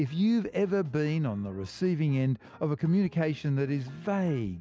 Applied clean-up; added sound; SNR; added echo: none; none; none; none.